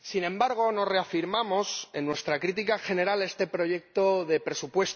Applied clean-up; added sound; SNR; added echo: none; none; none; none.